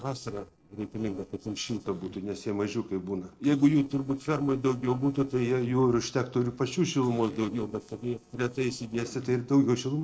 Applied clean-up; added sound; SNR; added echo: neural separator model SepFormer DNS4.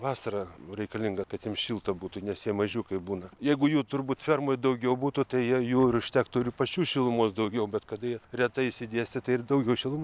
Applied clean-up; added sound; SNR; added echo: none; none; none; none.